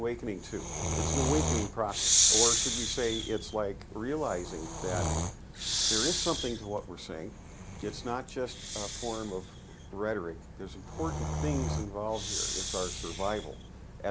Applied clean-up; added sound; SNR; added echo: none; Breathing; -2 dB; none.